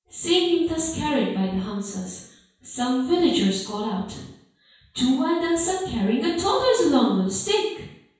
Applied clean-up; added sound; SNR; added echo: none; none; none; reverberation time 0.6 s.